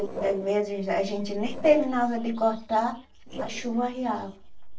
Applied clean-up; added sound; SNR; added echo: neural separator model SepFormer DNS4.